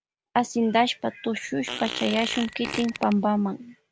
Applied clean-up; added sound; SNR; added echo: none; Fart; 10 dB; none.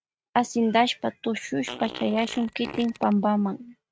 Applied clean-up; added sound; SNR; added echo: neural mask model RNNoise.